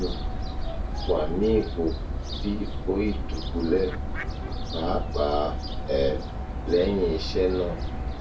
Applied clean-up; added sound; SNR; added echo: none; Fowl; 2 dB; reverberation time 0.2 s.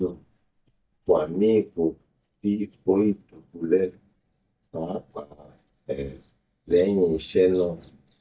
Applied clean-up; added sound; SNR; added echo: neural mask model DeepFilterNet 3.